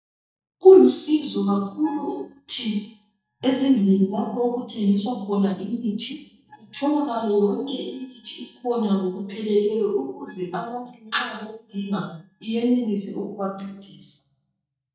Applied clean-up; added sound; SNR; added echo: neural mask model DeepFilterNet 3.